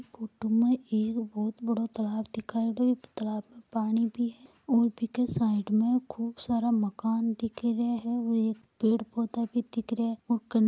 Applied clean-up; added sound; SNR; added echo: none; none; none; none.